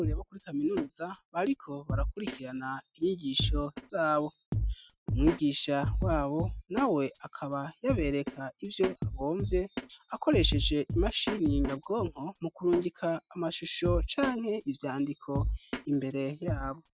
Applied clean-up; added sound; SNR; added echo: neural mask model RNNoise.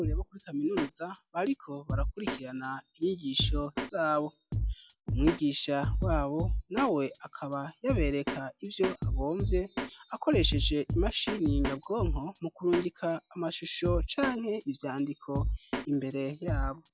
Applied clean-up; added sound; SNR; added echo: classical method log-MMSE.